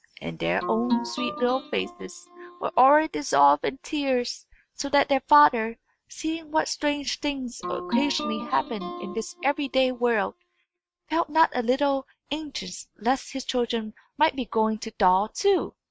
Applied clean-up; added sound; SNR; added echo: neural mask model RNNoise.